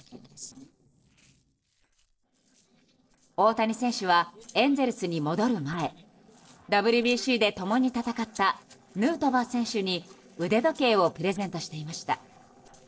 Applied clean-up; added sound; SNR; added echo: neural separator model SepFormer DNS4.